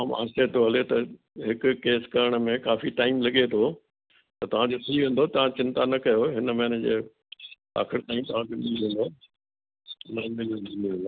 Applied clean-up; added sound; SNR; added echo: none; none; none; none.